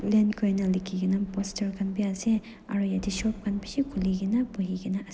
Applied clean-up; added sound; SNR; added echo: none; Thunder / Rain; 18 dB; none.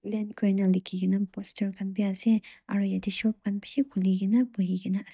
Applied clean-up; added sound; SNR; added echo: neural mask model DeepFilterNet 3.